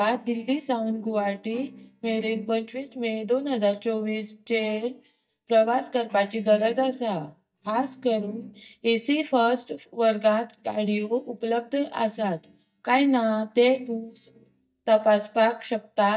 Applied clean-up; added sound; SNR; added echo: neural mask model DeepFilterNet 3.